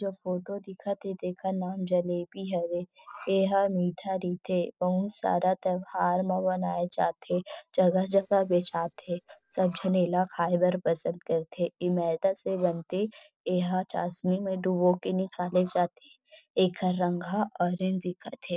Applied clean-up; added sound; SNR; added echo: neural separator model SepFormer DNS4.